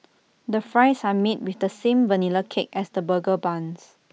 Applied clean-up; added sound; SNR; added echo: none; none; none; none.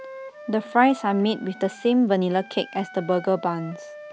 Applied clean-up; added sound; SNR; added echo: none; Wind instrument, woodwind instrument; 18 dB; none.